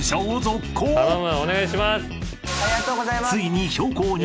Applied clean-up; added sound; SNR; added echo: none; none; none; none.